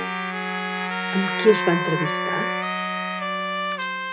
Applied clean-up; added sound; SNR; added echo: none; Wind instrument, woodwind instrument + Trumpet; -1 dB; none.